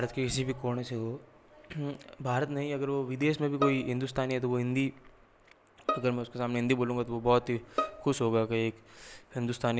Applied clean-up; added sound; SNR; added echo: none; Bowed string instrument; 8 dB; none.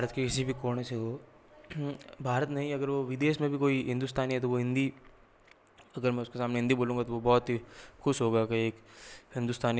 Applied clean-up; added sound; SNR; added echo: none; none; none; none.